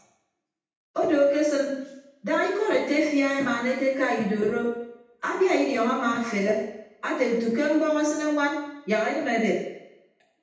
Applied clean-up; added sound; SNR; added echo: none; none; none; reverberation time 0.8 s.